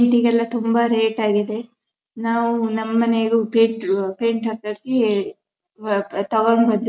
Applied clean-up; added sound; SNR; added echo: none; none; none; none.